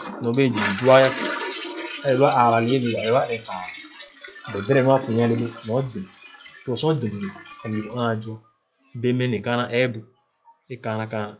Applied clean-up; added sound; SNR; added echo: classical method log-MMSE.